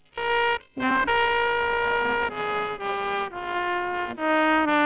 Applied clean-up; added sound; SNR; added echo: neural separator model SepFormer WHAMR!.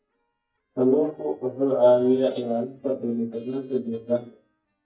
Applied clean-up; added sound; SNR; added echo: neural mask model DeepFilterNet 3.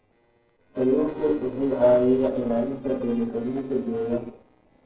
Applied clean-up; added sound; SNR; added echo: neural separator model SepFormer DNS4.